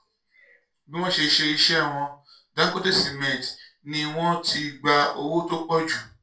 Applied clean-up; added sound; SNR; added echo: none; none; none; reverberation time 0.3 s.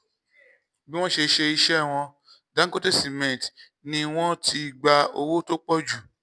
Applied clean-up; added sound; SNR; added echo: none; none; none; none.